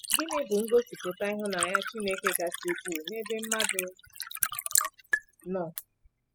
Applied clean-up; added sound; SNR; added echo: classical method spectral subtraction.